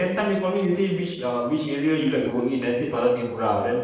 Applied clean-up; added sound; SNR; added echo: neural mask model Resemble Enhance denoiser.